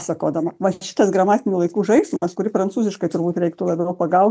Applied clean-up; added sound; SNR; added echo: none; none; none; none.